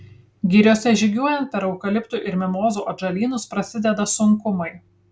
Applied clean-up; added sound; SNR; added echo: none; none; none; none.